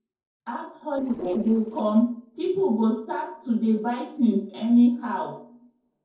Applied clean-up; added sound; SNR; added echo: neural separator model SepFormer DNS4.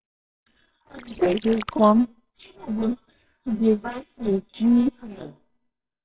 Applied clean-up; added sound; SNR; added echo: neural separator model SepFormer WHAMR!.